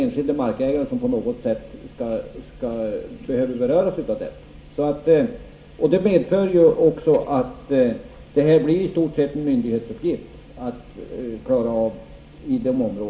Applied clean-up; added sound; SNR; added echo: none; none; none; reverberation time 0.5 s.